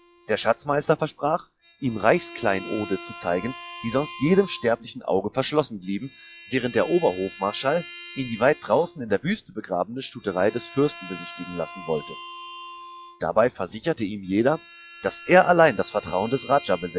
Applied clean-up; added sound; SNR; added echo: classical method log-MMSE.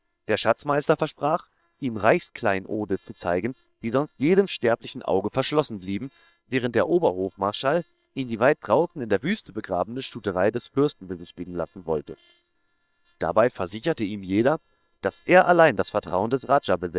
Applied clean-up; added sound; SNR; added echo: neural separator model SepFormer WHAM!.